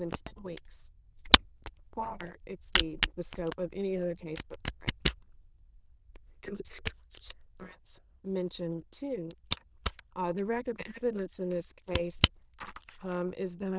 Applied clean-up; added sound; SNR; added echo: neural diffusion model UNIVERSE++.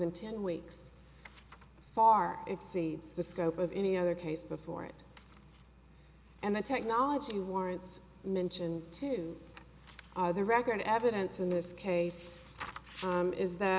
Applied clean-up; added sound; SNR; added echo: none; none; none; none.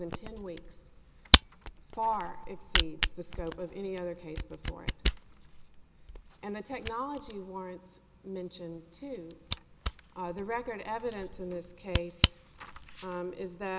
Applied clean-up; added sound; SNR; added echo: none; Camera; -4 dB; none.